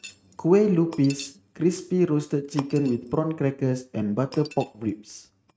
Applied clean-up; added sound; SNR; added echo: neural mask model RNNoise.